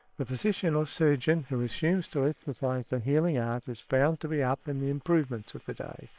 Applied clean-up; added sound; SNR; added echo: neural separator model SepFormer WHAM!.